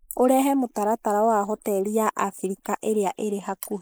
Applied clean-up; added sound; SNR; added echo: neural mask model Resemble Enhance denoiser.